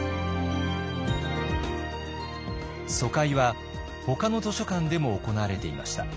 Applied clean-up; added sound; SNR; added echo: none; none; none; none.